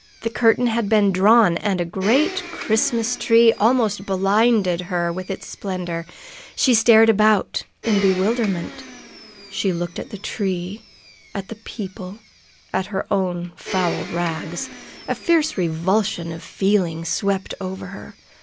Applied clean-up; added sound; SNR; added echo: none; Domestic sounds, home sounds; 17 dB; none.